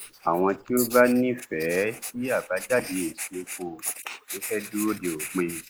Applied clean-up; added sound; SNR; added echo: neural mask model Resemble Enhance denoiser.